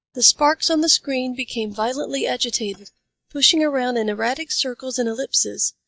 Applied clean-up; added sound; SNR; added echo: neural mask model DeepFilterNet 3.